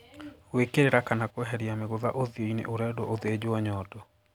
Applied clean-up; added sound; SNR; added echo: none; none; none; none.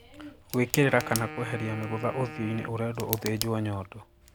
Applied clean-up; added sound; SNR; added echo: none; Wind instrument, woodwind instrument + Tick; 10 dB; none.